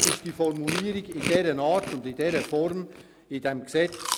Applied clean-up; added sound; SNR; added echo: none; Chewing, mastication; 5 dB; none.